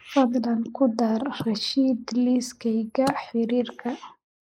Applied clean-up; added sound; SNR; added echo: neural mask model Resemble Enhance denoiser.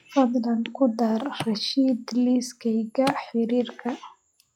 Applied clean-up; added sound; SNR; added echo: classical method log-MMSE.